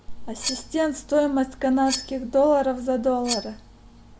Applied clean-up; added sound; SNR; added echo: none; Cutlery, silverware; 13 dB; none.